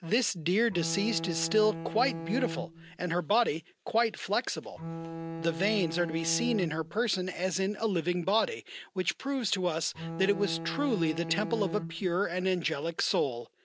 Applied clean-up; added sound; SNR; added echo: none; Bowed string instrument; 7 dB; none.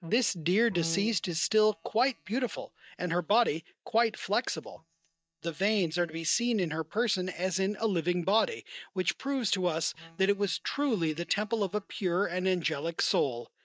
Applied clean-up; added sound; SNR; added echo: neural mask model DeepFilterNet 3.